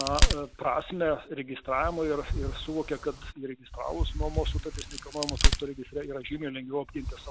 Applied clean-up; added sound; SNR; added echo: none; Crack; -3 dB; none.